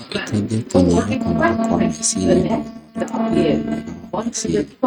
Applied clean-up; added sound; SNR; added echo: neural mask model RNNoise.